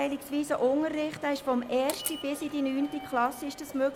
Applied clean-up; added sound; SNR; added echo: none; Walk, footsteps / Subway, metro, underground; 14 dB; none.